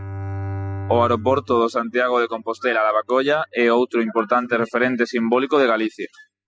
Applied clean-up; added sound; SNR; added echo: classical method spectral subtraction.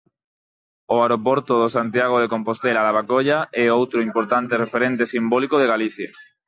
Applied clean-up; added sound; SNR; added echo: none; none; none; none.